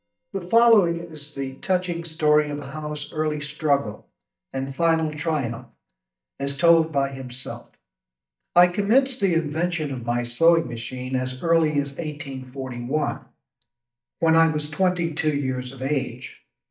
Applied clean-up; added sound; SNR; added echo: neural mask model DeepFilterNet 3.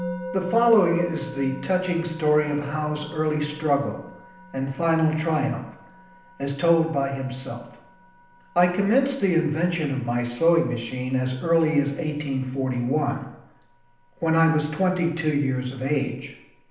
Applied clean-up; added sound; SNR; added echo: none; Musical instrument; 17 dB; reverberation time 0.8 s.